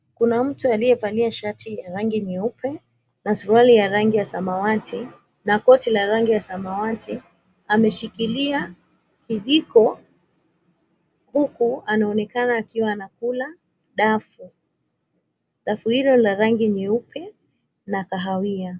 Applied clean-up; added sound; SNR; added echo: none; none; none; none.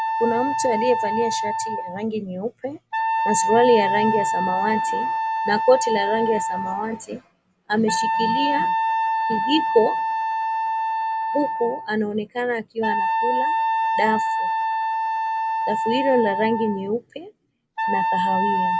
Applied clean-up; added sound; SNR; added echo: none; Wind instrument, woodwind instrument; -1 dB; none.